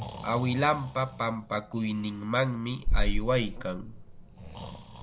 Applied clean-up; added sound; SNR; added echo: none; Breathing; 2 dB; none.